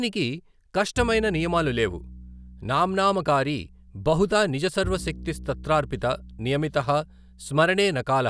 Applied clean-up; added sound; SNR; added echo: none; Bowed string instrument; 14 dB; none.